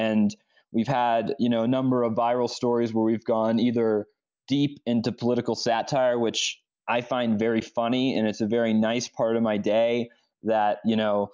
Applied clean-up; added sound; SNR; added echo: none; none; none; none.